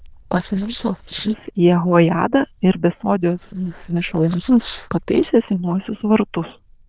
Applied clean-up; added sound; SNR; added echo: neural diffusion model UNIVERSE++.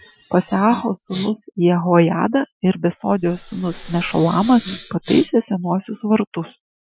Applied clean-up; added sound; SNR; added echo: classical method Wiener filter.